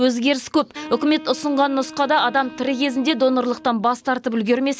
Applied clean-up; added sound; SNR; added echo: none; Wind instrument, woodwind instrument; 19 dB; none.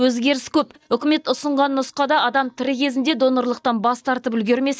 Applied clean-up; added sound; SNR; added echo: neural mask model DeepFilterNet 3.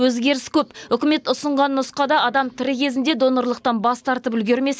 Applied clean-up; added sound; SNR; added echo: none; none; none; none.